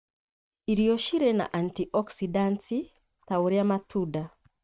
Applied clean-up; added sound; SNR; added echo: neural mask model RNNoise.